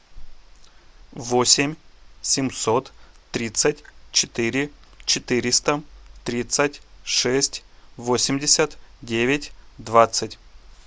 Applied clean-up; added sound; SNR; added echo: none; none; none; none.